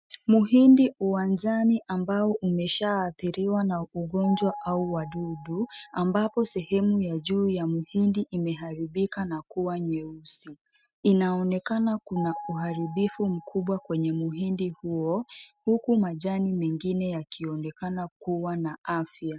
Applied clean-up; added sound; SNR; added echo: neural mask model RNNoise.